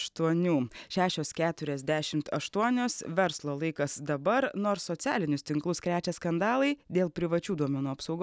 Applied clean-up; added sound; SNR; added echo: none; none; none; none.